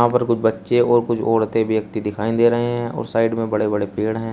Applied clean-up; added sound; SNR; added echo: none; none; none; none.